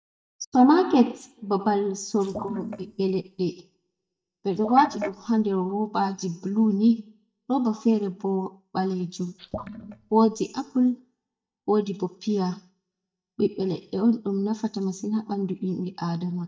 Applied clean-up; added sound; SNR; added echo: neural mask model DeepFilterNet 3.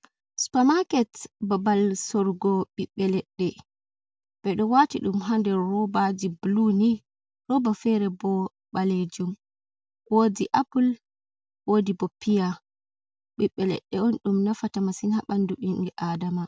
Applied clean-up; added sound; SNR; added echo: none; none; none; none.